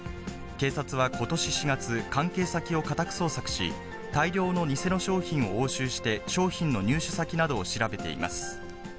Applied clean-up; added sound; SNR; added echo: none; none; none; none.